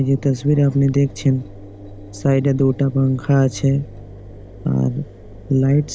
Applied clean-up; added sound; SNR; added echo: none; Engine; 17 dB; none.